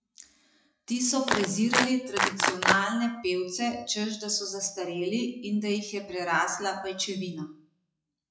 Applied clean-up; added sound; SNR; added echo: classical method WPE with log-MMSE.